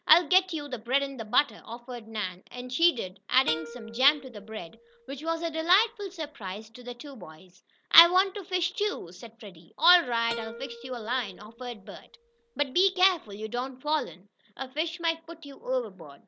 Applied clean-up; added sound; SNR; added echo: none; Plucked string instrument; 15 dB; none.